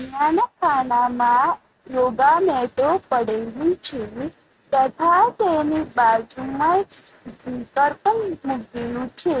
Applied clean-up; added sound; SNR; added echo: neural mask model RNNoise.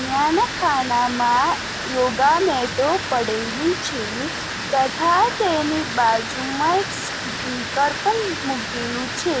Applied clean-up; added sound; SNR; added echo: none; Water; 6 dB; none.